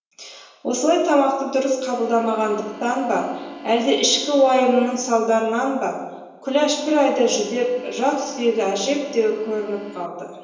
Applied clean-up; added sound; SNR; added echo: none; Organ; 18 dB; reverberation time 1.0 s.